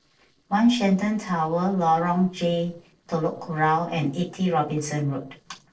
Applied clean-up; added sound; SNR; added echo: neural separator model SepFormer DNS4.